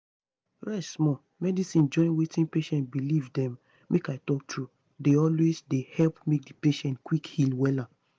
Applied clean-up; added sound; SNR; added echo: none; none; none; none.